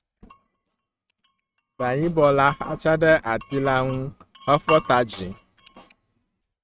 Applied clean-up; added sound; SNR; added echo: neural mask model RNNoise.